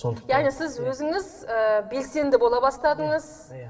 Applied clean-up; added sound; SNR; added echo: none; none; none; reverberation time 1.7 s.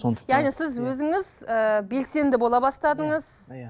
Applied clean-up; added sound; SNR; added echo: none; none; none; none.